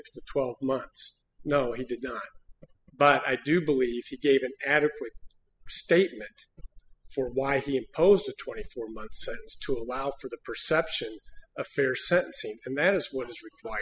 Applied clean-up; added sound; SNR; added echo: classical method spectral subtraction.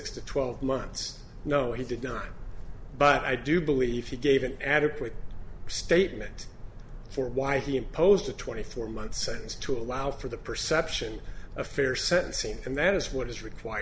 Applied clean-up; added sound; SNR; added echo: none; none; none; none.